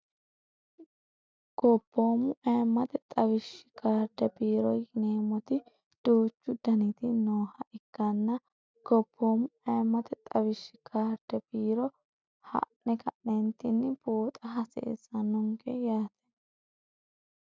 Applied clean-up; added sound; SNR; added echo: none; none; none; none.